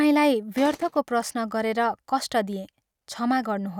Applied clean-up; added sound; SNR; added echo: neural mask model RNNoise.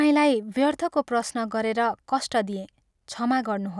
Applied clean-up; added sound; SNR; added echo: none; none; none; none.